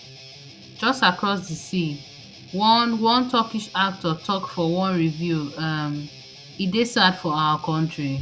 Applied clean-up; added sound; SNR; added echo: none; Guitar; 20 dB; none.